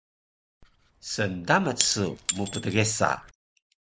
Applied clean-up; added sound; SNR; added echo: none; Shatter / Crushing; 7 dB; none.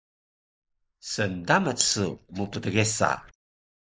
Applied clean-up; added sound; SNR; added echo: neural mask model Resemble Enhance denoiser.